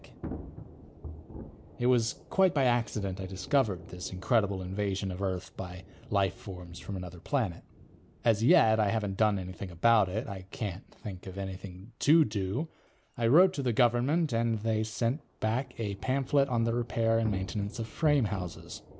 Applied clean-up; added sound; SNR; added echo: none; Thunder / Rain; 18 dB; none.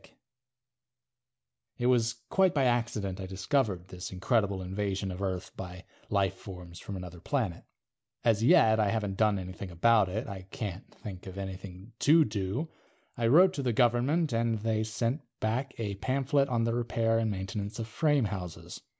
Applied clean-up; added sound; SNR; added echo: none; none; none; none.